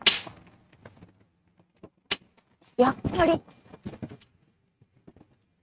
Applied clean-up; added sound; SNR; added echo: neural mask model RNNoise.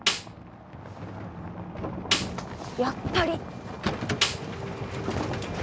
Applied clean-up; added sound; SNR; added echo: none; Snare drum; 2 dB; none.